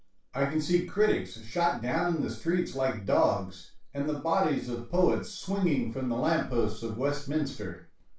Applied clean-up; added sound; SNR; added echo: none; none; none; reverberation time 0.3 s.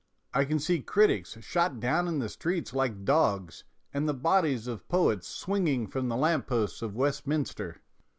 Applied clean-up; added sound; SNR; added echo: none; none; none; none.